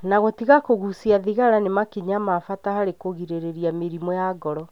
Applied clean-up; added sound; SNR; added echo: none; none; none; none.